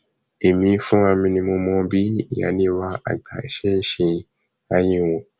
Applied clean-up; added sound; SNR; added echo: none; none; none; none.